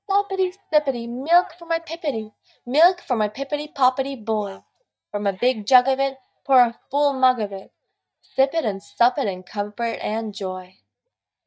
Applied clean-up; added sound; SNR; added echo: neural mask model DeepFilterNet 3.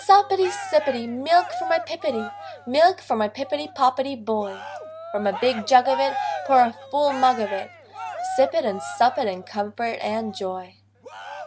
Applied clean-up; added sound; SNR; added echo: none; Cheering; 11 dB; none.